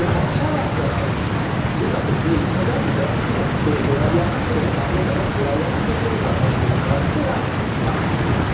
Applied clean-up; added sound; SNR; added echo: none; Stream; -5 dB; reverberation time 0.6 s.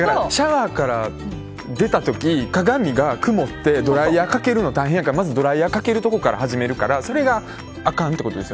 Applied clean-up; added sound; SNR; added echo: none; none; none; none.